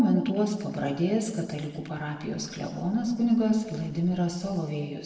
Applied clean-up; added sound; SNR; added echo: neural separator model SepFormer DNS4.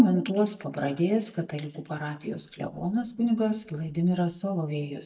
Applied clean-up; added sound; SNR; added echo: neural mask model DeepFilterNet 3.